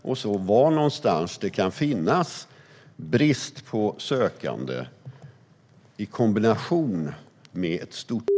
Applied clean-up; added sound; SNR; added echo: none; none; none; none.